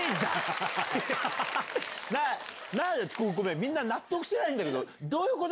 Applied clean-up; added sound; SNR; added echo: none; none; none; none.